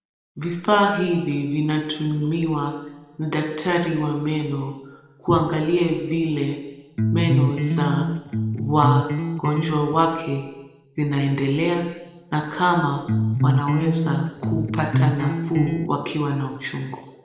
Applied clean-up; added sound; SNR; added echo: none; Electric guitar; -1 dB; reverberation time 1.0 s.